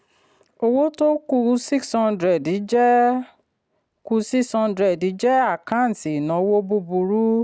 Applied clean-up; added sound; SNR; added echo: none; none; none; none.